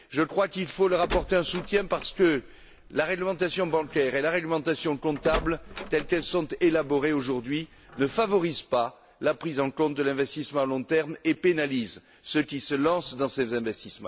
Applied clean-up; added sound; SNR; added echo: none; Door; 13 dB; none.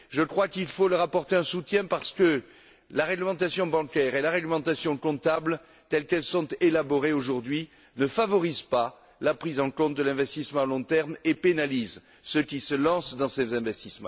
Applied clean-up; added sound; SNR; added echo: none; none; none; none.